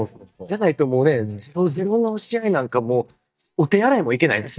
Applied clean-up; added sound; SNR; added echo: neural mask model DeepFilterNet 3.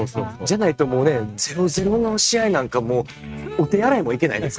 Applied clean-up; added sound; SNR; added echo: neural mask model RNNoise.